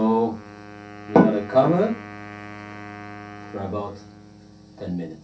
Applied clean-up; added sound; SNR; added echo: none; Wind instrument, woodwind instrument; 16 dB; reverberation time 0.3 s.